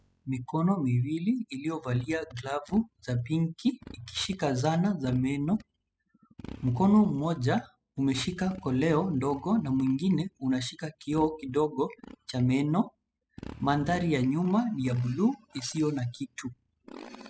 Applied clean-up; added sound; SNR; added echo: classical method spectral subtraction.